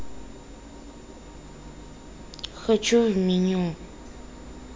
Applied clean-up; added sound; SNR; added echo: none; Bus + Engine; 15 dB; none.